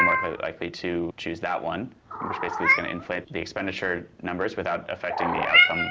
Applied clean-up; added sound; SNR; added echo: none; Meow; -3 dB; none.